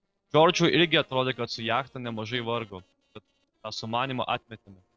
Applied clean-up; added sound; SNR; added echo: neural separator model SepFormer DNS4.